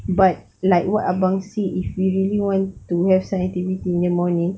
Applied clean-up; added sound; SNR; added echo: none; none; none; none.